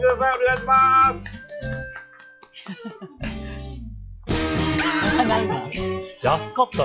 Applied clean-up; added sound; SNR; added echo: classical method log-MMSE.